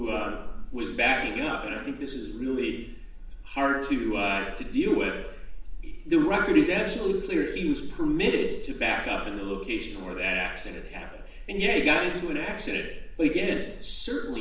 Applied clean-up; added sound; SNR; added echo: none; none; none; reverberation time 0.8 s.